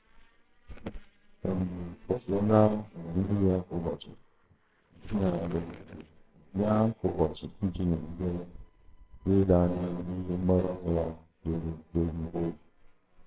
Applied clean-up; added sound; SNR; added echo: neural separator model SepFormer WHAMR!.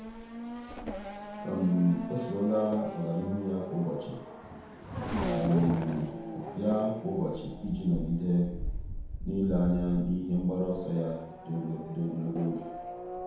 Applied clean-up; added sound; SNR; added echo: none; Race car, auto racing / Accelerating, revving, vroom; 7 dB; reverberation time 0.9 s.